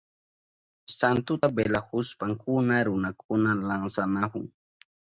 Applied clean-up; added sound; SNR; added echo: none; none; none; none.